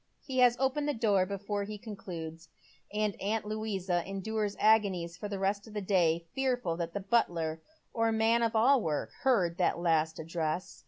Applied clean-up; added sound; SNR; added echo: none; none; none; none.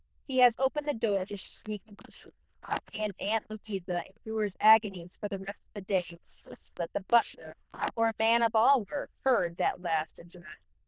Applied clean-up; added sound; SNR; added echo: neural diffusion model UNIVERSE++.